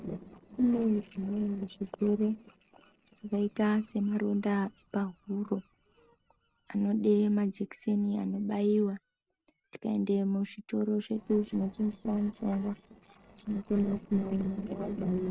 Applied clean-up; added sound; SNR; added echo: neural separator model SepFormer DNS4.